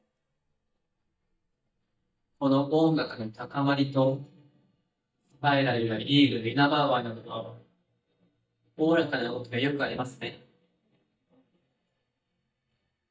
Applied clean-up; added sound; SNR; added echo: neural mask model DeepFilterNet 3.